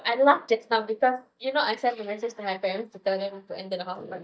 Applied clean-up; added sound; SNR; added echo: neural mask model DeepFilterNet 3.